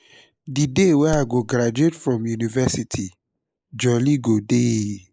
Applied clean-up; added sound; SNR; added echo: neural mask model Resemble Enhance denoiser.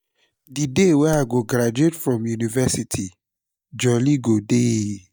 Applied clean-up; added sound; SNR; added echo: neural mask model DeepFilterNet 3.